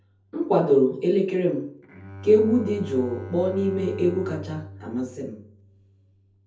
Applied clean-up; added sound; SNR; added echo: none; Bowed string instrument; 16 dB; reverberation time 0.5 s.